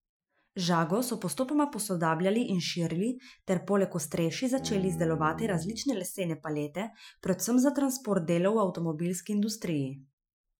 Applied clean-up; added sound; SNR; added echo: classical method Wiener filter.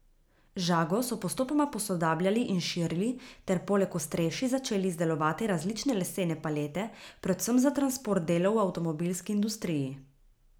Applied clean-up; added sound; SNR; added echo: none; none; none; none.